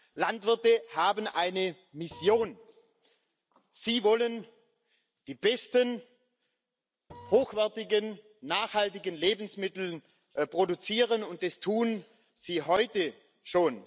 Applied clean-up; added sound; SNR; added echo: none; Printer; 16 dB; none.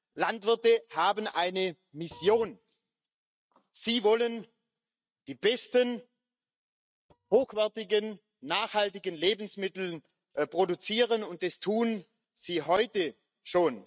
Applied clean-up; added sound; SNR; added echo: neural mask model RNNoise.